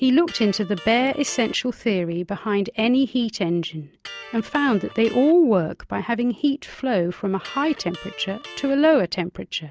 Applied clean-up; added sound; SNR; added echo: none; Electric guitar; 19 dB; none.